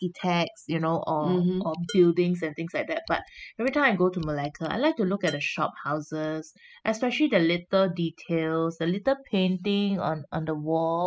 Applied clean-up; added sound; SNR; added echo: classical method spectral subtraction.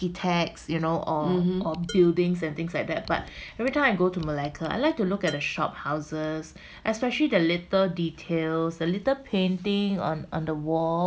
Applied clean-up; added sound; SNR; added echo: none; Dishes, pots, and pans; 20 dB; none.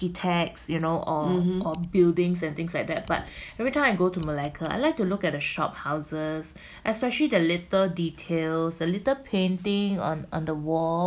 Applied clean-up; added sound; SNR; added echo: none; none; none; none.